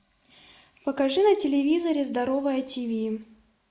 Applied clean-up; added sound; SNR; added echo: neural mask model Resemble Enhance denoiser.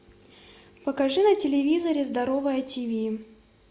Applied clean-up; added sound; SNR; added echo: none; none; none; none.